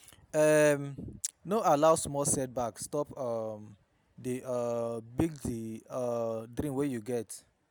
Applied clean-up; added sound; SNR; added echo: none; none; none; none.